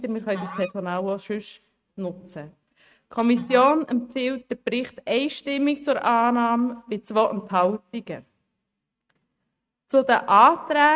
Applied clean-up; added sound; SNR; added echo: neural mask model RNNoise.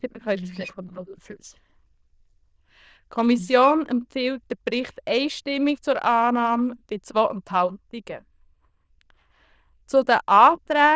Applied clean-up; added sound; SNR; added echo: neural diffusion model UNIVERSE++.